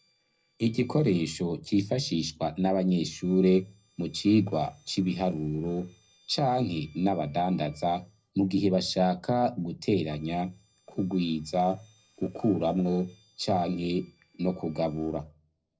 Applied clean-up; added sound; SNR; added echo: neural separator model SepFormer DNS4.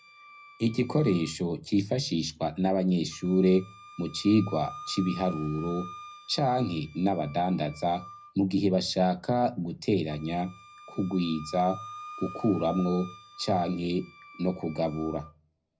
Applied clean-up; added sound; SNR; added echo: none; Wind instrument, woodwind instrument; 18 dB; reverberation time 0.3 s.